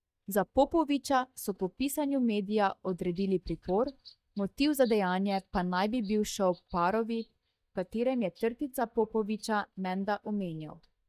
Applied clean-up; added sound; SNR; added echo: neural mask model DeepFilterNet 3.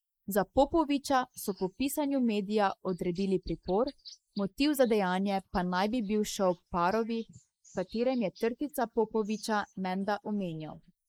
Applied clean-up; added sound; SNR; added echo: neural mask model Resemble Enhance denoiser.